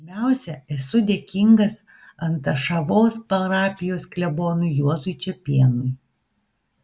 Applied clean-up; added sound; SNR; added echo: none; none; none; none.